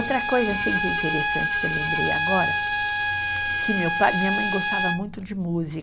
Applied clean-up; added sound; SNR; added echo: none; Bowed string instrument; -3 dB; none.